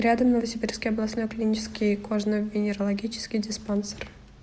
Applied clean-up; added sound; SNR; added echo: none; none; none; none.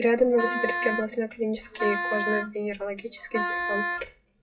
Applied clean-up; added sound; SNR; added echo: classical method WPE with log-MMSE.